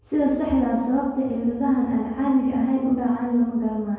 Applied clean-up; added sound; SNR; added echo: none; none; none; reverberation time 1.2 s.